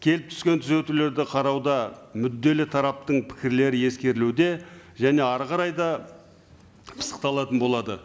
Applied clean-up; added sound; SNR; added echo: none; none; none; none.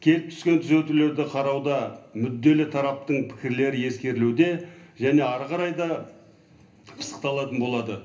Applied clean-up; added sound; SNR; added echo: none; none; none; reverberation time 0.3 s.